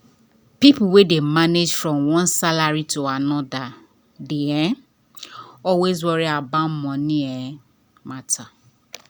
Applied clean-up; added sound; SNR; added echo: none; none; none; none.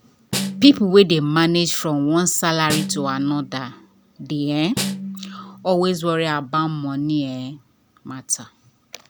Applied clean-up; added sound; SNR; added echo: none; Snare drum; 10 dB; none.